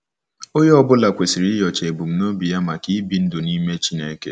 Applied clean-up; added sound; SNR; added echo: none; none; none; none.